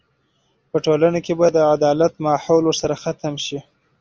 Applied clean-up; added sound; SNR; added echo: none; none; none; none.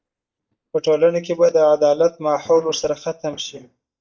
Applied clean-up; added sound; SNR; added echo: neural mask model DeepFilterNet 3.